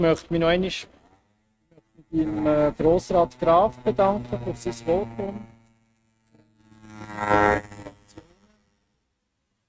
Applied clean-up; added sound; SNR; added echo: neural mask model RNNoise.